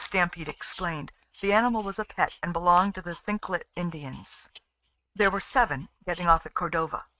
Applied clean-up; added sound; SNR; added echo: neural mask model RNNoise.